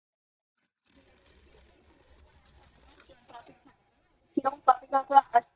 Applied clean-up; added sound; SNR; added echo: neural mask model DeepFilterNet 3.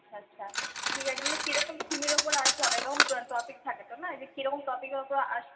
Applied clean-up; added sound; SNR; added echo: none; Cutlery, silverware; -3 dB; reverberation time 1.9 s.